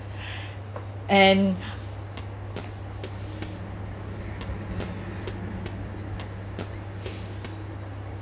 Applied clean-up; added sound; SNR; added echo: none; Walk, footsteps; 15 dB; none.